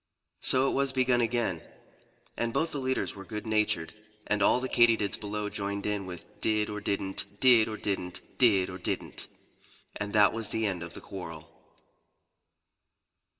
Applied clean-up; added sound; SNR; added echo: none; none; none; reverberation time 0.5 s.